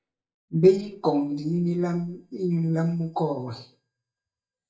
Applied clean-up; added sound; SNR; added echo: neural mask model DeepFilterNet 3.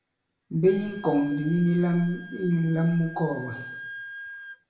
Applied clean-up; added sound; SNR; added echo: none; Wind instrument, woodwind instrument; 16 dB; reverberation time 0.8 s.